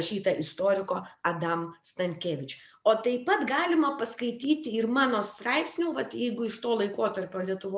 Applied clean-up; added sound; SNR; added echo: none; none; none; none.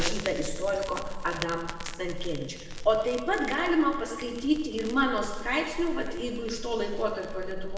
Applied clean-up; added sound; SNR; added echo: none; Crackle; 6 dB; reverberation time 1.7 s.